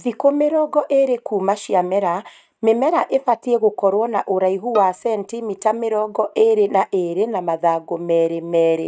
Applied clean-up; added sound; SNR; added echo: neural mask model RNNoise.